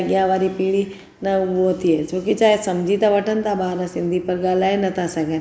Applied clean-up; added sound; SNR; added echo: none; none; none; none.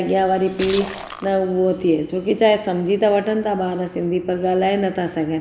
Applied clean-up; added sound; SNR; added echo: none; Splash, splatter; 13 dB; none.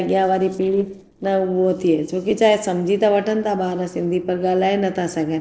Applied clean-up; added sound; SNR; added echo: neural separator model SepFormer DNS4.